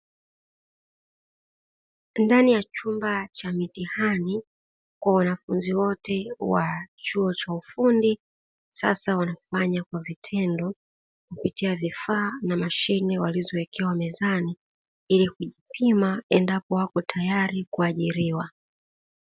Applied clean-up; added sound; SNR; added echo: none; none; none; none.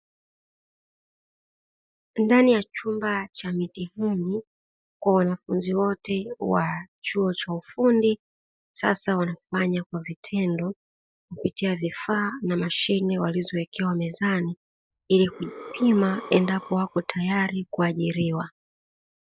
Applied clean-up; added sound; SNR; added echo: neural mask model DeepFilterNet 3.